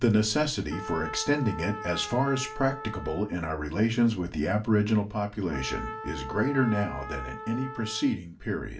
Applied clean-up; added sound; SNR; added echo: none; Trumpet; 13 dB; reverberation time 0.2 s.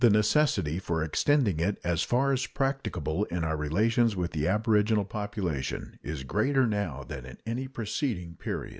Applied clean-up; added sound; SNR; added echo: none; none; none; none.